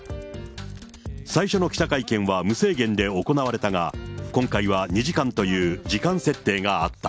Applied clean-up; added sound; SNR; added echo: none; none; none; none.